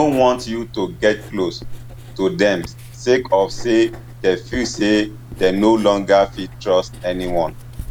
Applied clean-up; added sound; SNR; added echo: none; Writing; 14 dB; none.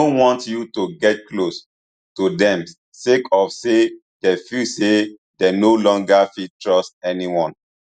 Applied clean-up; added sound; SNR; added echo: none; none; none; none.